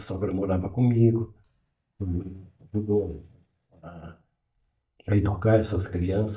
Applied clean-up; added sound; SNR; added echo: neural mask model DeepFilterNet 3.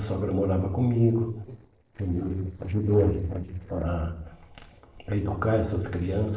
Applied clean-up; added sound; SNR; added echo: neural separator model SepFormer DNS4.